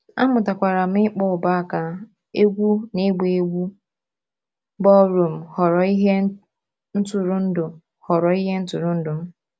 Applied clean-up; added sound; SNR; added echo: none; none; none; none.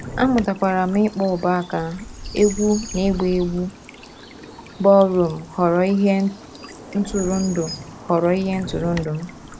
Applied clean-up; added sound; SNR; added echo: none; Stream / Bird vocalization, bird call, bird song; 14 dB; none.